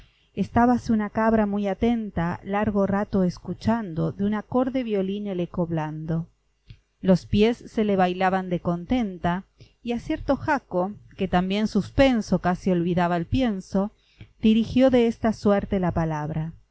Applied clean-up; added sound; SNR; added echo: none; none; none; none.